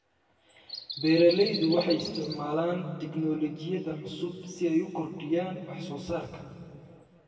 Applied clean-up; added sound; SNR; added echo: none; Bird vocalization, bird call, bird song; 15 dB; reverberation time 2.1 s.